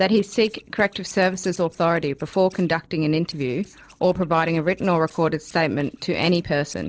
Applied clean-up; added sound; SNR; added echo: neural separator model SepFormer DNS4.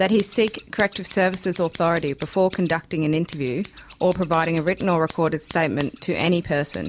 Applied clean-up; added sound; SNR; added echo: none; Scissors; 10 dB; none.